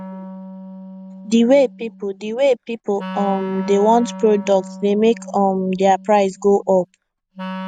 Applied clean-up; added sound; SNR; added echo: none; Wind instrument, woodwind instrument; 15 dB; none.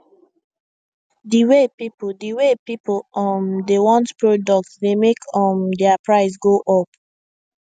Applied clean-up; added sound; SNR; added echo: none; none; none; none.